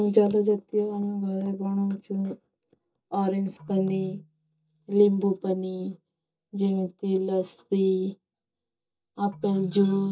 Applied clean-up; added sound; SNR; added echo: neural mask model DeepFilterNet 3.